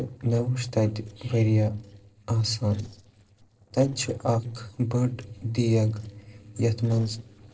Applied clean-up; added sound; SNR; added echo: neural separator model SepFormer DNS4.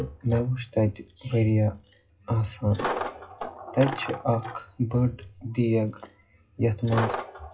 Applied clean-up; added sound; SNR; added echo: classical method WPE with log-MMSE.